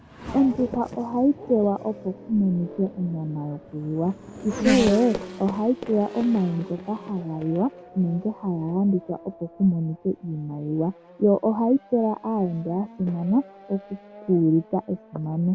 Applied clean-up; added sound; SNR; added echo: none; Race car, auto racing / Accelerating, revving, vroom; 12 dB; none.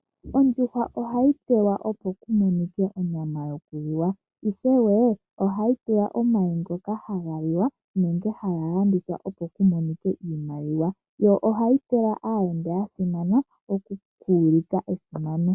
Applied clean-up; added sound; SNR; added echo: none; none; none; none.